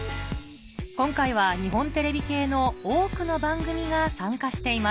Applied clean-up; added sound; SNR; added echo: none; Motor vehicle (road) + Chime; 17 dB; none.